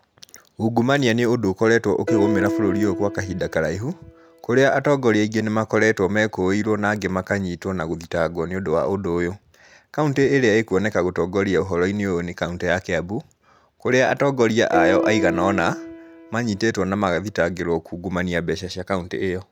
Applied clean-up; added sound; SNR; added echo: none; Piano; 7 dB; none.